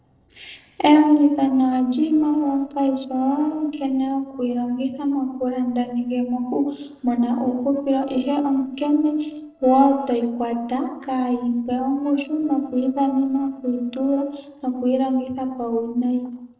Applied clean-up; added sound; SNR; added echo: neural separator model SepFormer DNS4.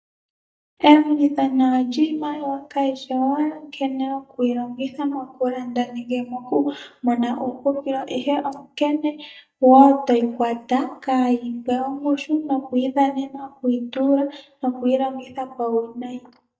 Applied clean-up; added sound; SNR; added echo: neural mask model DeepFilterNet 3.